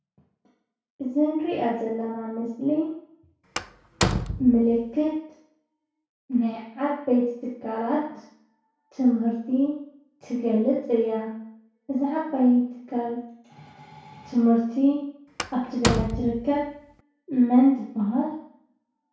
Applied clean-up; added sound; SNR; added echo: none; Slam; 4 dB; reverberation time 0.6 s.